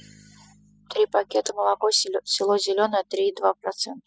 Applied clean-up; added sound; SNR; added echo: classical method spectral subtraction.